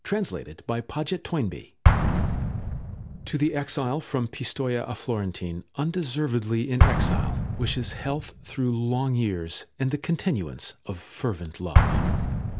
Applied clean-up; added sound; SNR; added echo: none; Explosion; -1 dB; none.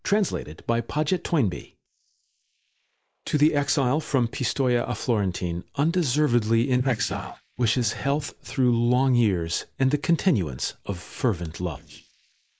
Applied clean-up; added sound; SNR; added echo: neural mask model Resemble Enhance denoiser.